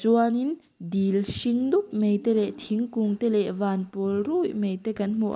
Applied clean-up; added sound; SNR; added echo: none; none; none; none.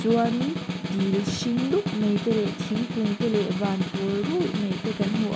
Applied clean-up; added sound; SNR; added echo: none; Snare drum; 4 dB; none.